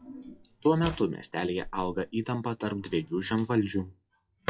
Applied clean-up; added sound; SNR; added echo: classical method log-MMSE.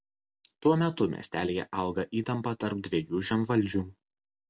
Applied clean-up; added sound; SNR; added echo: none; none; none; none.